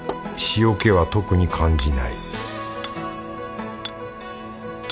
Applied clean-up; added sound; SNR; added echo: none; Hammer; 19 dB; none.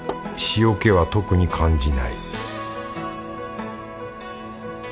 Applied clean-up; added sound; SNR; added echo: none; none; none; none.